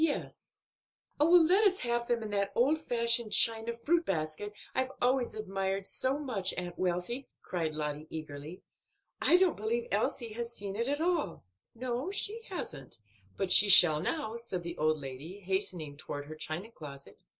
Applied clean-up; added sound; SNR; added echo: none; none; none; none.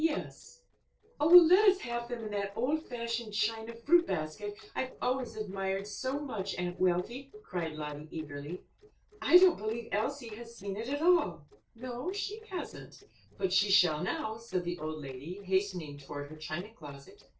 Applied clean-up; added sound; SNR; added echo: neural separator model SepFormer DNS4.